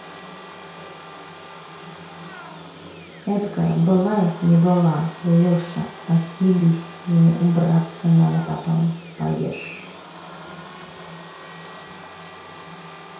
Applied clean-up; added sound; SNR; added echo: none; Domestic sounds, home sounds; 19 dB; reverberation time 0.6 s.